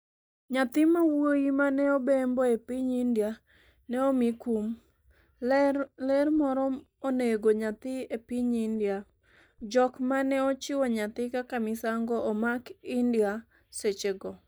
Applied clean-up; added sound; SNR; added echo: neural mask model DeepFilterNet 3.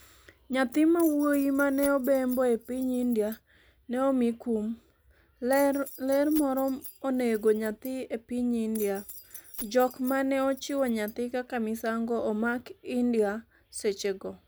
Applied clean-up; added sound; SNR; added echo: none; Keys jangling; 17 dB; none.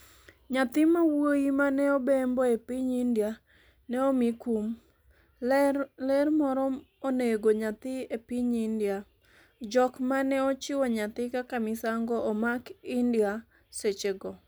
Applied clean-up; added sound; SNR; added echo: none; none; none; none.